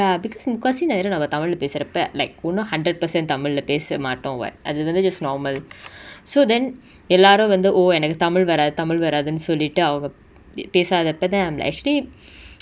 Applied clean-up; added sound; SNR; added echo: none; none; none; none.